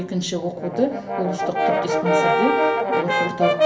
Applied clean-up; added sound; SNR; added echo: none; Brass instrument; -5 dB; reverberation time 0.3 s.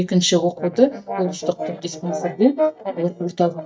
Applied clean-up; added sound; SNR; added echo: neural mask model DeepFilterNet 3.